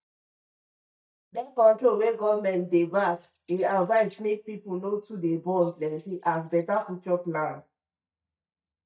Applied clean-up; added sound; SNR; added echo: neural mask model DeepFilterNet 3.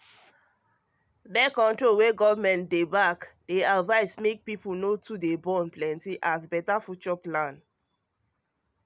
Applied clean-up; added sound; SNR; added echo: none; none; none; none.